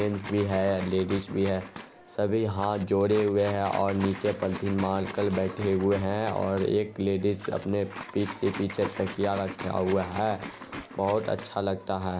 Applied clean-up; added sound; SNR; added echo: none; Liquid; 14 dB; none.